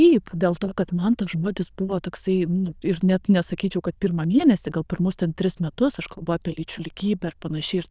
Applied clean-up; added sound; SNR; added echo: neural diffusion model UNIVERSE++.